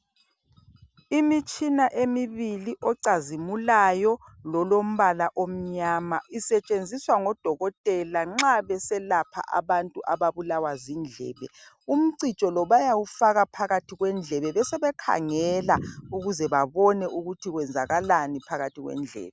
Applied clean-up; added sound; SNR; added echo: none; none; none; none.